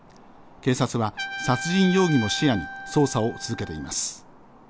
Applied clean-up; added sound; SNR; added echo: none; Trumpet; 11 dB; none.